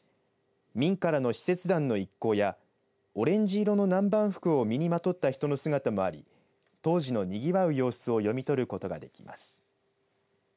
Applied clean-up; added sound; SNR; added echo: none; none; none; none.